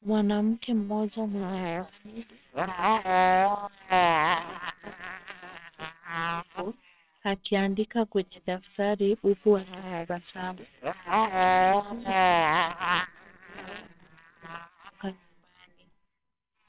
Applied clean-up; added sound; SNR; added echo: neural separator model SepFormer WHAMR!.